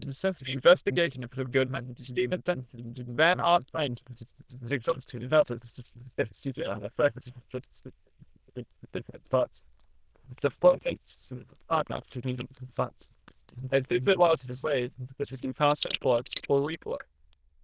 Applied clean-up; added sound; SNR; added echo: neural diffusion model UNIVERSE++.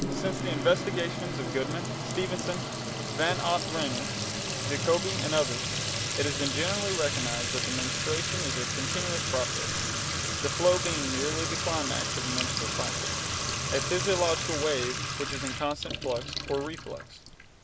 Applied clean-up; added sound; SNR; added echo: none; Fill (with liquid) / Trickle, dribble / Sink (filling or washing); -1 dB; none.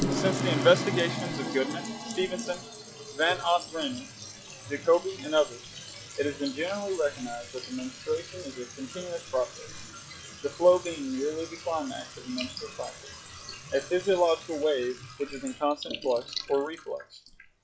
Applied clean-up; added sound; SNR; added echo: classical method log-MMSE.